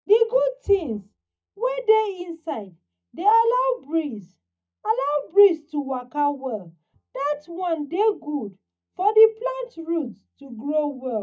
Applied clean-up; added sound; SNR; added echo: neural mask model DeepFilterNet 3.